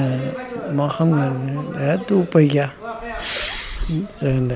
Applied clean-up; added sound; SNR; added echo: none; Respiratory sounds; 9 dB; none.